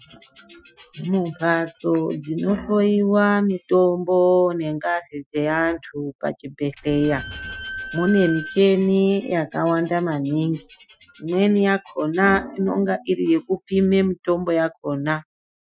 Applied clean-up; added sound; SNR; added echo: classical method Wiener filter.